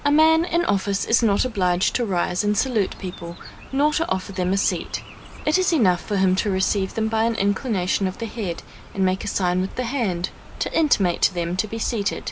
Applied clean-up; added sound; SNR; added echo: none; Chirp, tweet; 15 dB; reverberation time 0.3 s.